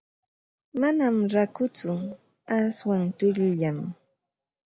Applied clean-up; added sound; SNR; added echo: none; none; none; none.